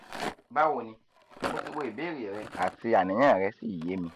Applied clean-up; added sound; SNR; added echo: none; Rattle; 12 dB; none.